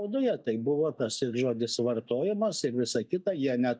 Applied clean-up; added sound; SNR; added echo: neural mask model DeepFilterNet 3.